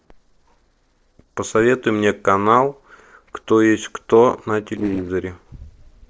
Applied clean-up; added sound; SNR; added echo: neural separator model SepFormer DNS4.